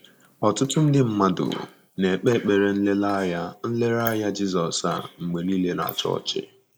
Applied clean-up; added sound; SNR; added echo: neural mask model Resemble Enhance denoiser.